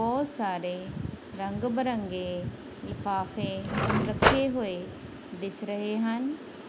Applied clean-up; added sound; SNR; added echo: none; Cutlery, silverware / Drawer open or close; -5 dB; none.